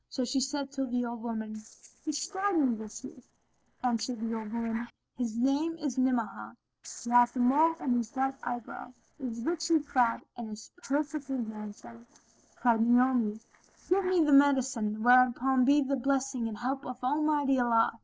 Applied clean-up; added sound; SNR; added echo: neural separator model SepFormer DNS4.